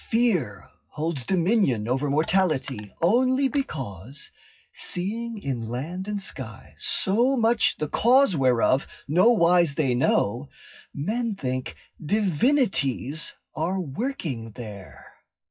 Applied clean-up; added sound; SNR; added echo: classical method WPE with log-MMSE.